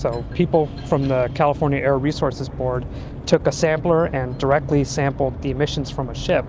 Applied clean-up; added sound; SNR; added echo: none; none; none; none.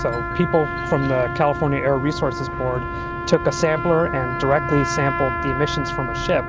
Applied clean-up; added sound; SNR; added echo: none; Trumpet; 6 dB; none.